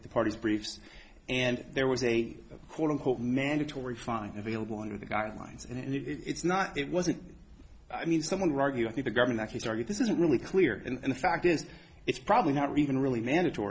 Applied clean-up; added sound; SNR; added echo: none; none; none; none.